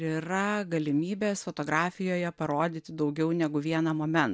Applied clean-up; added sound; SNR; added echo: none; none; none; none.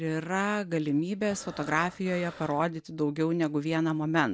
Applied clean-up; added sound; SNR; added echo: none; Breathing; 18 dB; none.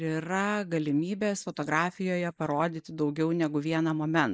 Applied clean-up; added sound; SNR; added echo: neural mask model Resemble Enhance denoiser.